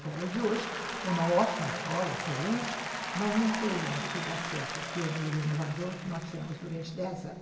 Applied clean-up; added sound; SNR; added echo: none; Applause; 5 dB; reverberation time 2.6 s.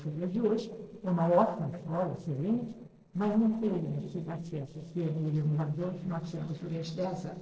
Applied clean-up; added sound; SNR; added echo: neural separator model SepFormer DNS4.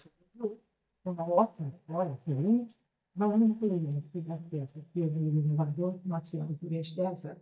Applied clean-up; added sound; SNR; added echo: neural mask model DeepFilterNet 3.